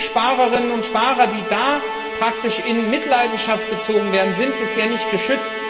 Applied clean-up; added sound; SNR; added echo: none; Musical instrument; 6 dB; reverberation time 2.0 s.